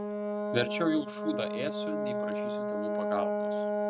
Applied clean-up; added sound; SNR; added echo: neural mask model RNNoise.